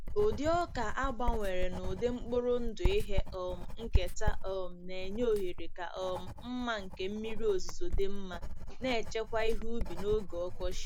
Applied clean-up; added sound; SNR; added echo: none; Writing; -3 dB; none.